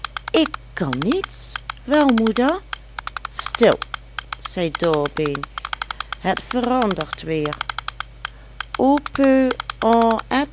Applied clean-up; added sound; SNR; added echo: none; Typing; 10 dB; none.